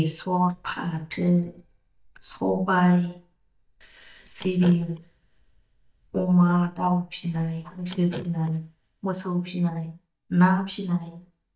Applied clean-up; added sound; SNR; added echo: neural mask model DeepFilterNet 3.